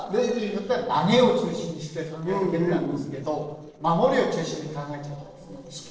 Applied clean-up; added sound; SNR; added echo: neural separator model SepFormer DNS4.